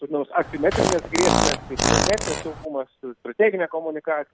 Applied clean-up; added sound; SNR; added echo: none; Fart; -2 dB; none.